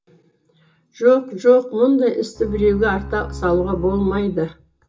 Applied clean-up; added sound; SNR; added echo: none; Bowed string instrument; 12 dB; reverberation time 0.2 s.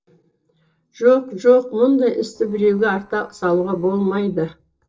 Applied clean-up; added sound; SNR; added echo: neural separator model SepFormer DNS4.